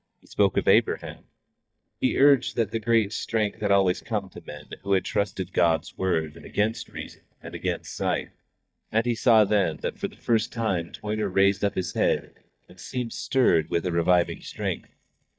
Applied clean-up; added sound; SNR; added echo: neural mask model DeepFilterNet 3.